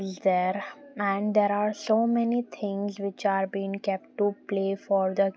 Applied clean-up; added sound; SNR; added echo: none; none; none; none.